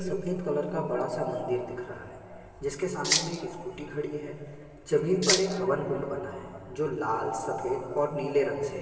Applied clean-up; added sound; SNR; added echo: none; Rattle (instrument); -1 dB; reverberation time 2.8 s.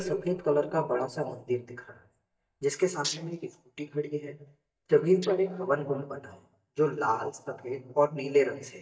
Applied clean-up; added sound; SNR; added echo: neural mask model DeepFilterNet 3.